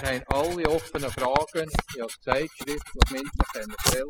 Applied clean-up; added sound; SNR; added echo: classical method spectral subtraction.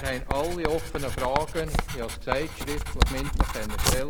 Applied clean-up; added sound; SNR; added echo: none; Writing; -3 dB; none.